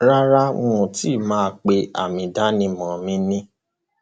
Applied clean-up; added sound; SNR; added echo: none; none; none; none.